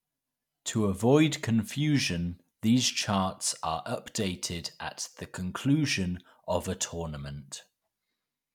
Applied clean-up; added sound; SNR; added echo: none; none; none; none.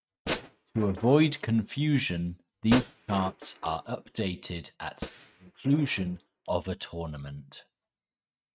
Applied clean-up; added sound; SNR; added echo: neural mask model RNNoise.